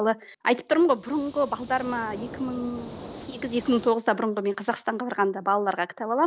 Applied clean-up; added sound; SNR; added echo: none; Hiss; 15 dB; none.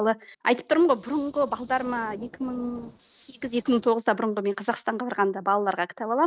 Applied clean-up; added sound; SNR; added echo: neural mask model RNNoise.